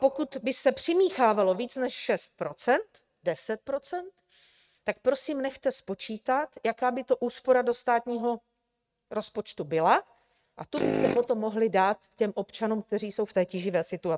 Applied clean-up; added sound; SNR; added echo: neural mask model RNNoise.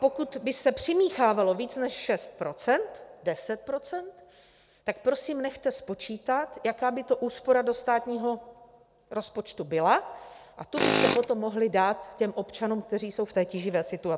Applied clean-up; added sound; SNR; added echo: none; Tools; 4 dB; none.